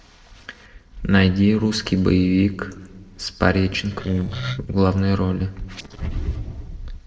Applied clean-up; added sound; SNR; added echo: neural separator model SepFormer DNS4.